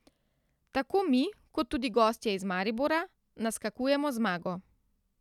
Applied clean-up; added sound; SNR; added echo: none; none; none; none.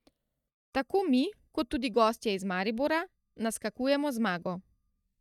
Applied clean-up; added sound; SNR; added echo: neural mask model DeepFilterNet 3.